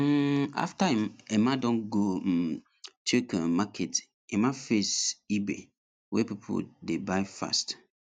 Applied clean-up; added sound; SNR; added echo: none; none; none; none.